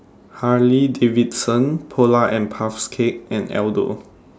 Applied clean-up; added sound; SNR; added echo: none; none; none; none.